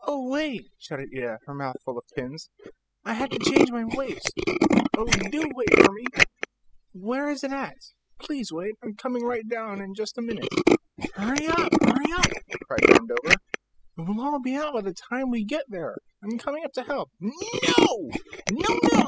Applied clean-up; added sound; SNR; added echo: classical method spectral subtraction.